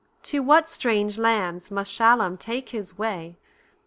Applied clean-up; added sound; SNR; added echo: none; none; none; none.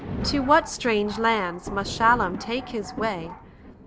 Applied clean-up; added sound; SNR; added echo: none; Thunder; 10 dB; none.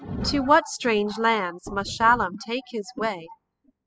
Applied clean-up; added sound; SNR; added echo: classical method spectral subtraction.